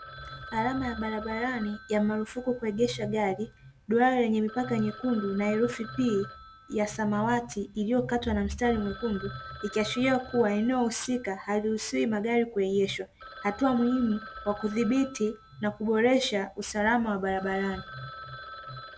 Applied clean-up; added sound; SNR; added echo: none; Telephone; 18 dB; none.